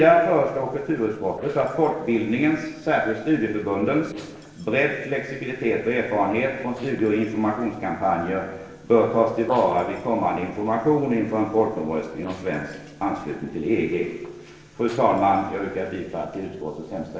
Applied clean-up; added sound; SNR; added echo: neural separator model SepFormer DNS4.